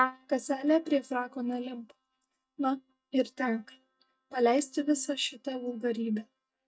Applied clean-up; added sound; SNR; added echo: neural mask model DeepFilterNet 3.